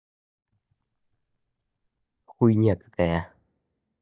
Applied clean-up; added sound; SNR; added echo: neural mask model DeepFilterNet 3.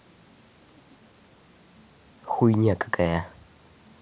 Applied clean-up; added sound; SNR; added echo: none; none; none; none.